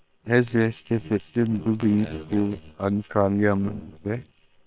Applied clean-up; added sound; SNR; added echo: neural separator model SepFormer WHAM!.